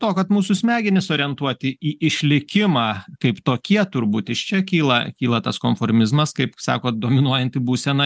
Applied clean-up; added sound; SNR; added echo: none; none; none; none.